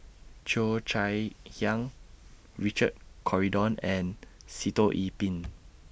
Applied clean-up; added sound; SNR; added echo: none; none; none; none.